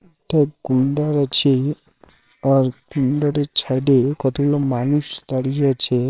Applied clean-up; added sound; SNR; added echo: neural separator model SepFormer WHAMR!.